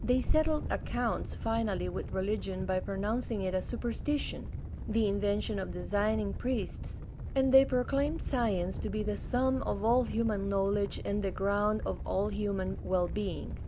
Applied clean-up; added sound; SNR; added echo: none; Animal; 7 dB; none.